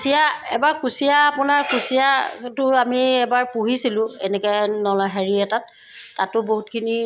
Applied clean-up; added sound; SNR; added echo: none; none; none; none.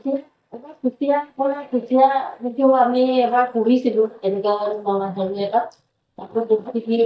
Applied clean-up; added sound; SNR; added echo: neural mask model DeepFilterNet 3.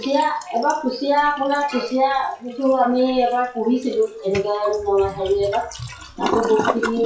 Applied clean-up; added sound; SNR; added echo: classical method WPE with log-MMSE.